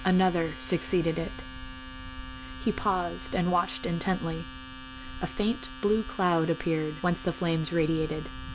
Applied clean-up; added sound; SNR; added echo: none; Camera + Domestic sounds, home sounds; 11 dB; none.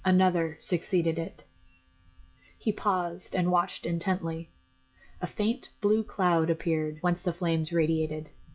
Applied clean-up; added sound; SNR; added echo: classical method log-MMSE.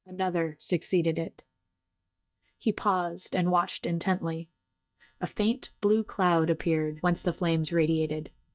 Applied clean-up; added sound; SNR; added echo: neural mask model DeepFilterNet 3.